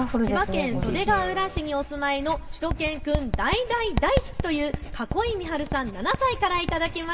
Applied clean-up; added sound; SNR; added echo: none; Writing; 6 dB; reverberation time 0.7 s.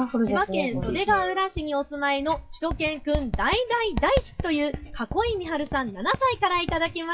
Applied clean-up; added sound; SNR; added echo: classical method WPE with log-MMSE.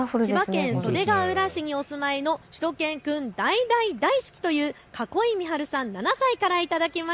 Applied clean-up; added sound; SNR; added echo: none; none; none; none.